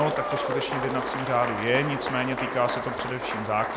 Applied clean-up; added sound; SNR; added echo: none; Applause; 3 dB; none.